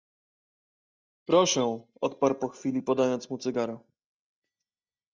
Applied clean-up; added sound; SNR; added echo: neural mask model DeepFilterNet 3.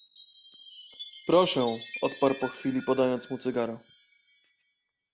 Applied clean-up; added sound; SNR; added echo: none; Chime; 15 dB; none.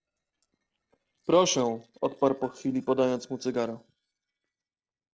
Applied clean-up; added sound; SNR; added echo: neural separator model SepFormer DNS4.